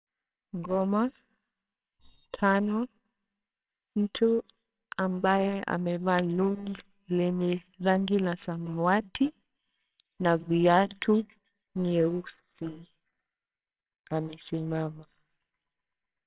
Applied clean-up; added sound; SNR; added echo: neural separator model SepFormer WHAMR!.